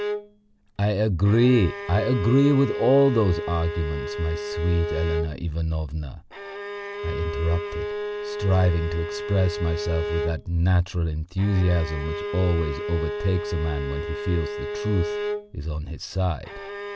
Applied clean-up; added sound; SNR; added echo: none; Bowed string instrument; 7 dB; none.